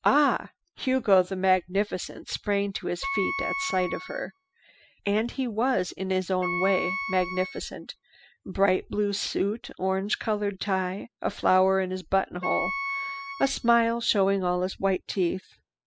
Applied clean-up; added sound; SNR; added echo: classical method spectral subtraction.